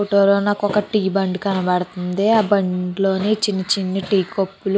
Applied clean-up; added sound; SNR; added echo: none; none; none; none.